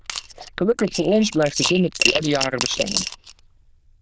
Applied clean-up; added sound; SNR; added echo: neural diffusion model UNIVERSE++.